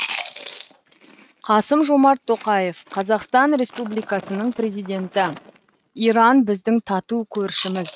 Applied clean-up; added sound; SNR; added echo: neural mask model RNNoise.